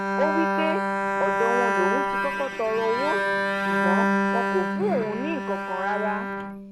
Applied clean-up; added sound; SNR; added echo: none; Bowed string instrument; -3 dB; none.